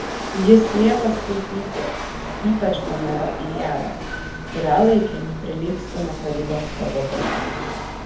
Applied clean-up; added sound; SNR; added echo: none; Rattle / Chatter / Hiss / Engine / Mechanisms; 7 dB; reverberation time 0.6 s.